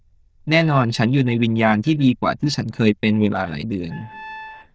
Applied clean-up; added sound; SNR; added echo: neural diffusion model UNIVERSE++.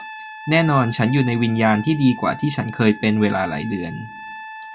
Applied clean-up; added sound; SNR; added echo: none; Trumpet; 15 dB; none.